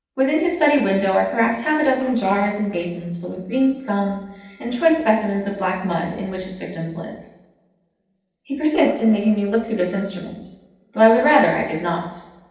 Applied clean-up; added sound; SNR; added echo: neural separator model SepFormer DNS4.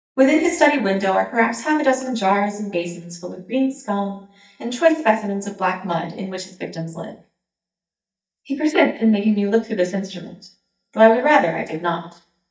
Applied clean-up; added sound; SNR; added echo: neural mask model DeepFilterNet 3.